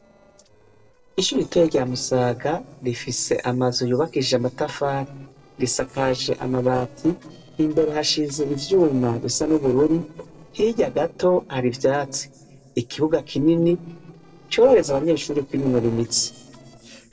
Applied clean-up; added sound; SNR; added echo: neural separator model SepFormer DNS4.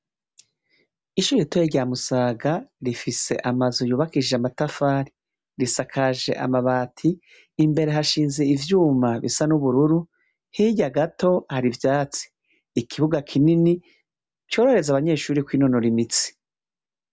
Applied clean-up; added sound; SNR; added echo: none; none; none; none.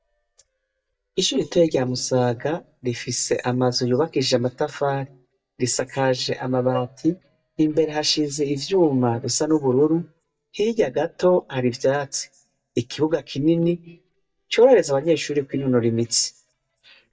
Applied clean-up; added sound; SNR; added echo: neural mask model DeepFilterNet 3.